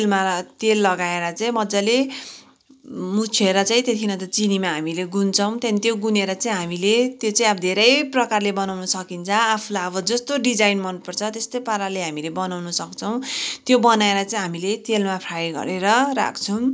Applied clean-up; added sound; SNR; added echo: none; none; none; none.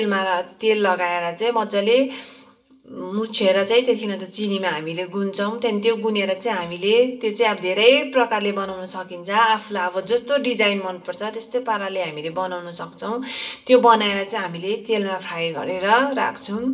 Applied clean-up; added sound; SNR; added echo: none; none; none; reverberation time 0.6 s.